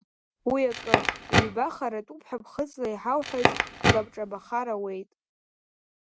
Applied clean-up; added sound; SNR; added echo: none; Crackle; -2 dB; none.